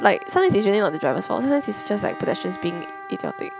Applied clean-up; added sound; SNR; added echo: none; Wind instrument, woodwind instrument + Bowed string instrument; 13 dB; none.